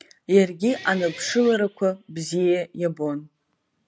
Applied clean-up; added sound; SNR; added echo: none; Guitar; 19 dB; none.